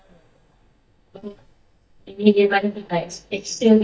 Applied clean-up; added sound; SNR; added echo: neural mask model DeepFilterNet 3.